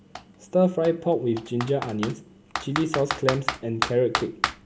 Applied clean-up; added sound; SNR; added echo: none; Computer keyboard; 7 dB; none.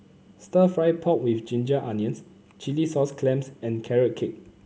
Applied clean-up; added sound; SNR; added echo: none; none; none; none.